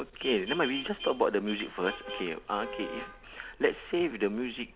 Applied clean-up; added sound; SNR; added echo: none; Vehicle horn, car horn, honking; 11 dB; none.